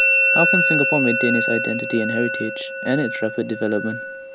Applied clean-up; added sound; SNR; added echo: none; Musical instrument; -2 dB; none.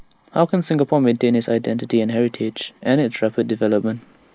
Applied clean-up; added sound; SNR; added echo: neural mask model Resemble Enhance denoiser.